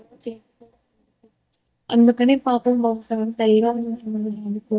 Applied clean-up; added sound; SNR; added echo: neural mask model DeepFilterNet 3.